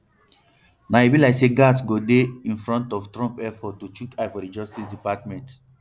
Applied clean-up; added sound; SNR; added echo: none; none; none; none.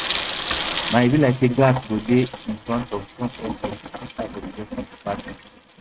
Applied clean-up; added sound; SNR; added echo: neural mask model RNNoise.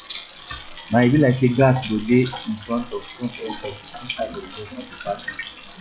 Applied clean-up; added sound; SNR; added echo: classical method log-MMSE.